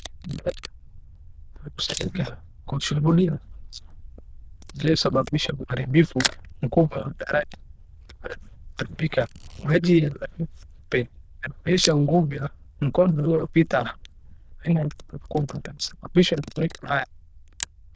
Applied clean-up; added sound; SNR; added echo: neural diffusion model UNIVERSE++.